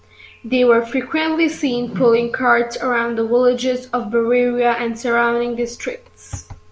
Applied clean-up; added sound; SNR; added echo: none; Whoosh, swoosh, swish; 15 dB; none.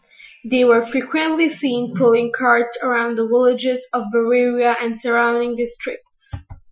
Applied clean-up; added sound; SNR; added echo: classical method Wiener filter.